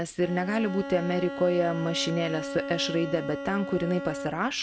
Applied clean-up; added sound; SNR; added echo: none; Bowed string instrument; 8 dB; none.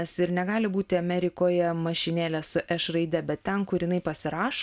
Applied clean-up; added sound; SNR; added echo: none; none; none; none.